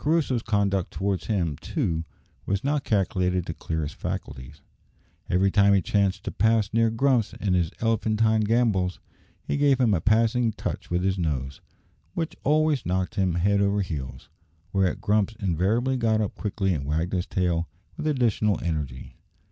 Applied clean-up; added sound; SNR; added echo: none; none; none; none.